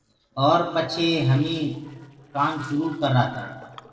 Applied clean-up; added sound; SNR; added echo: neural separator model SepFormer DNS4.